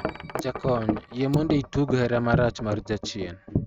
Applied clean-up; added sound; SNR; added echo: neural mask model RNNoise.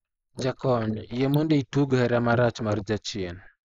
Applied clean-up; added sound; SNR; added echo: neural mask model Resemble Enhance denoiser.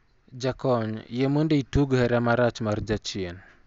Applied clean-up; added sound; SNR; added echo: none; none; none; none.